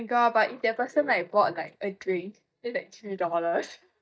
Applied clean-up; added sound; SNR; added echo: neural mask model DeepFilterNet 3.